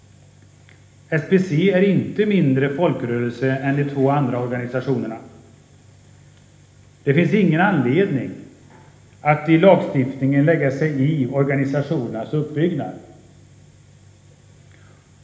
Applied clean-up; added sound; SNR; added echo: none; none; none; reverberation time 1.1 s.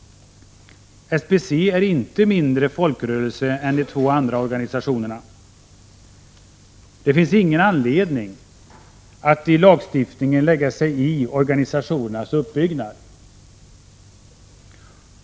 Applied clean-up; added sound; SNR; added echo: none; none; none; none.